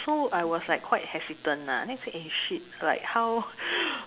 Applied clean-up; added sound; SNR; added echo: none; none; none; none.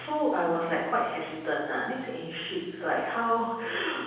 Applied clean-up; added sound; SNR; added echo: none; none; none; reverberation time 1.1 s.